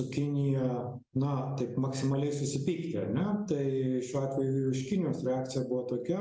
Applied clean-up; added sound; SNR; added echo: none; none; none; none.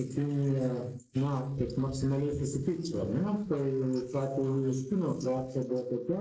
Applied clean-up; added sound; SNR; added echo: neural mask model Resemble Enhance denoiser.